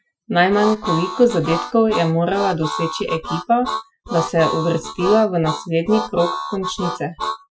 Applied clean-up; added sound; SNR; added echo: classical method Wiener filter.